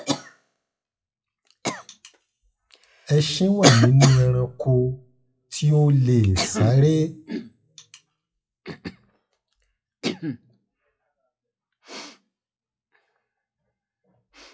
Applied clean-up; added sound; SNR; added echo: classical method WPE with log-MMSE.